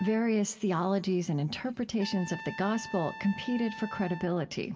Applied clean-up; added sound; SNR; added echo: none; Trumpet; 16 dB; reverberation time 1.9 s.